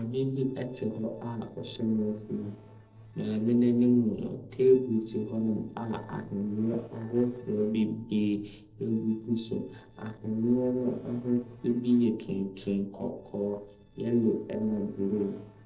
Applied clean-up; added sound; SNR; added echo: neural separator model SepFormer DNS4.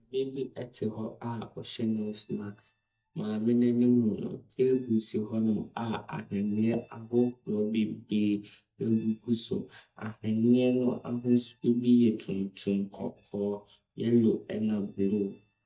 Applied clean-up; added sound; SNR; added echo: neural mask model DeepFilterNet 3.